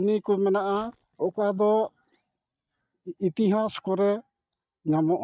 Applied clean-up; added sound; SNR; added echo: neural mask model DeepFilterNet 3.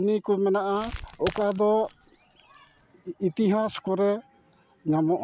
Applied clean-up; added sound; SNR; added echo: none; Crackle; 16 dB; none.